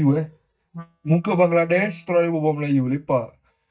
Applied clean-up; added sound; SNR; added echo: neural mask model DeepFilterNet 3.